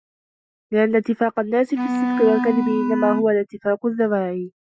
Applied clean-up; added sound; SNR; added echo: classical method Wiener filter.